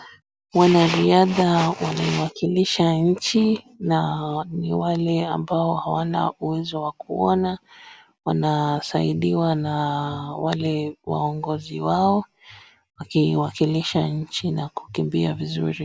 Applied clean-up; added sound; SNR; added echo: none; none; none; none.